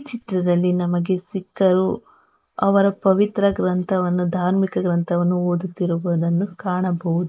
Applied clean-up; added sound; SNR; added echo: neural mask model Resemble Enhance denoiser.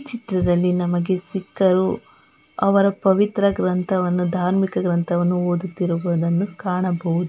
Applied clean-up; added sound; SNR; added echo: none; none; none; none.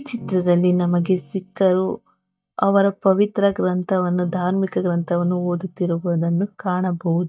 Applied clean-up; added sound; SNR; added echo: neural mask model DeepFilterNet 3.